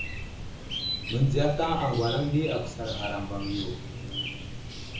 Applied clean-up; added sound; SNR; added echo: none; Chirp, tweet; 5 dB; reverberation time 0.6 s.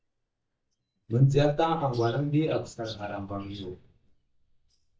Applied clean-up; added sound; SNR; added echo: neural mask model DeepFilterNet 3.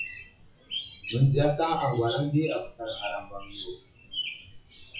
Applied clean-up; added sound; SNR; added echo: classical method WPE with log-MMSE.